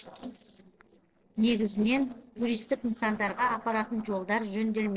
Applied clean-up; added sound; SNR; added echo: neural separator model SepFormer DNS4.